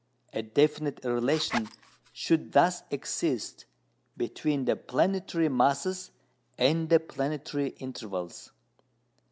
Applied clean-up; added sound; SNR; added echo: none; Zipper (clothing); 10 dB; none.